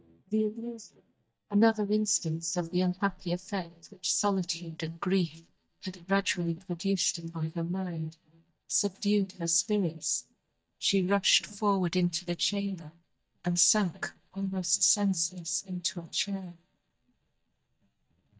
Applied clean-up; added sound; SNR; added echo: neural mask model DeepFilterNet 3.